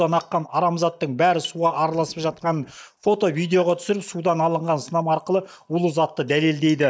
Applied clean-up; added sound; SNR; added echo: neural mask model DeepFilterNet 3.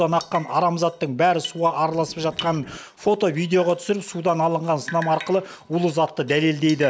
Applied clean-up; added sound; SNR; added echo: none; Drip; 19 dB; none.